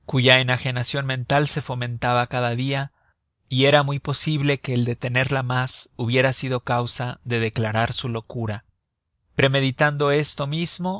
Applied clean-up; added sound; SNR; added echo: none; none; none; none.